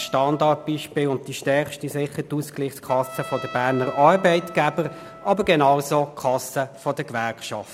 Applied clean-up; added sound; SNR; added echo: none; Trumpet; 19 dB; none.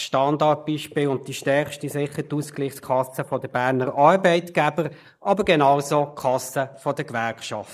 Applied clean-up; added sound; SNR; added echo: neural mask model Resemble Enhance denoiser.